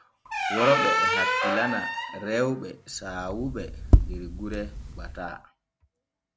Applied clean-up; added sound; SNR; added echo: none; Tap + Squeak; -4 dB; none.